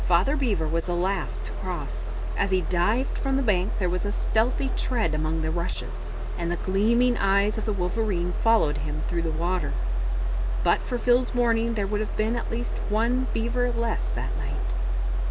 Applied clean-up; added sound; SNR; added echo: none; Mechanisms; -2 dB; none.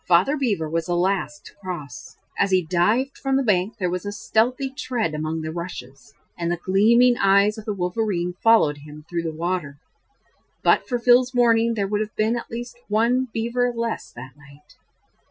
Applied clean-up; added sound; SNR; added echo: classical method Wiener filter.